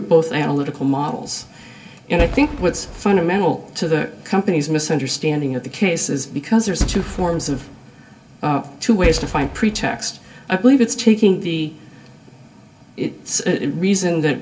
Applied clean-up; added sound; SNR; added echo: none; Fireworks; 7 dB; reverberation time 0.2 s.